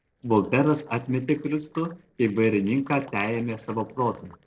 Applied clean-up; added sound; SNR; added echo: neural separator model SepFormer DNS4.